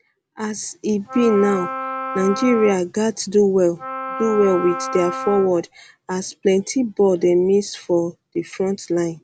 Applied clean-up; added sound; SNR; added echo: none; Wind instrument, woodwind instrument; 8 dB; none.